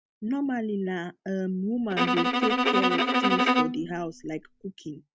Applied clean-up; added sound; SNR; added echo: none; Bowed string instrument; -5 dB; none.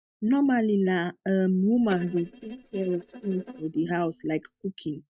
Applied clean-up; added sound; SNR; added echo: neural mask model DeepFilterNet 3.